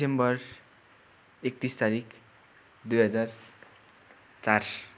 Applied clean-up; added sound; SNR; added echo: none; none; none; none.